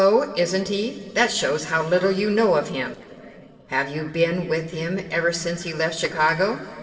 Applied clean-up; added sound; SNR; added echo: neural separator model SepFormer DNS4.